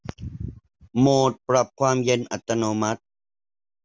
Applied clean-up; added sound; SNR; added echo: none; none; none; none.